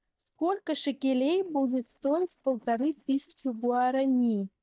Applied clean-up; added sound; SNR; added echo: neural mask model DeepFilterNet 3.